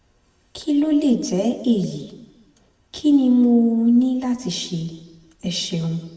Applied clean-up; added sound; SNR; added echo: none; none; none; reverberation time 1.0 s.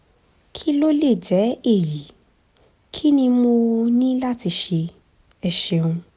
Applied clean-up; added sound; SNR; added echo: none; none; none; none.